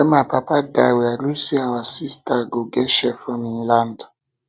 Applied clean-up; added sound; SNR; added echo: none; none; none; none.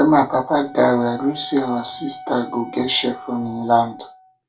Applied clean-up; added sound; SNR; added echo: none; Wind instrument, woodwind instrument; 17 dB; reverberation time 0.2 s.